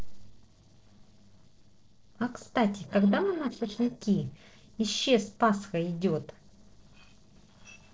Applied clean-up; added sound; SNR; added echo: neural separator model SepFormer DNS4.